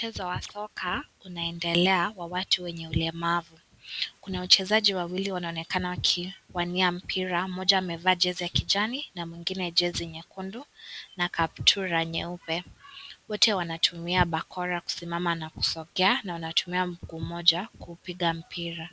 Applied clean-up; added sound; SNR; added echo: none; Walk, footsteps; 15 dB; none.